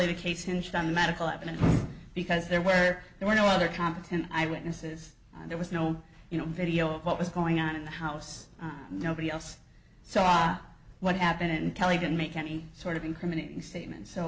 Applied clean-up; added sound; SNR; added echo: none; none; none; none.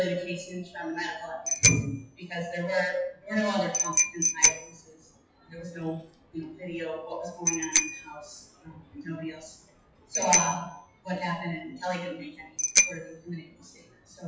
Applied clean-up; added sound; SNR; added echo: classical method WPE with log-MMSE.